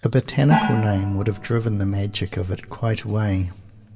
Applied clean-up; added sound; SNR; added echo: none; Gong; 7 dB; reverberation time 1.9 s.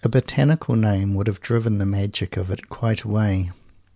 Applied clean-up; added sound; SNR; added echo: none; none; none; none.